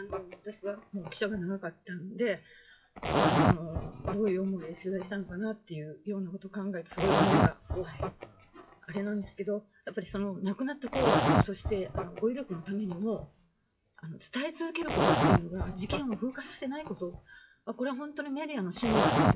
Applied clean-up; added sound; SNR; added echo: classical method WPE with log-MMSE.